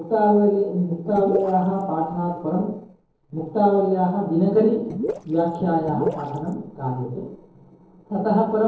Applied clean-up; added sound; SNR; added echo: neural separator model SepFormer DNS4.